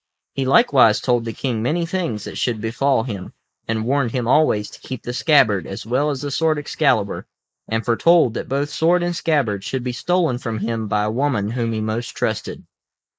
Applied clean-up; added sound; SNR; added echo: neural mask model Resemble Enhance denoiser.